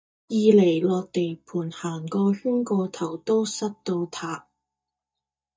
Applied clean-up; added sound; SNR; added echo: neural mask model DeepFilterNet 3.